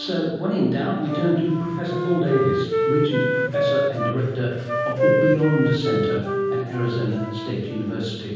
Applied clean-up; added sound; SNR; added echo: none; Wind instrument, woodwind instrument; 1 dB; reverberation time 1.3 s.